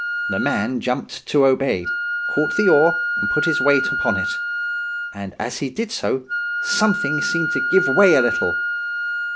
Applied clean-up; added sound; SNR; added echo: none; Wind instrument, woodwind instrument; 2 dB; none.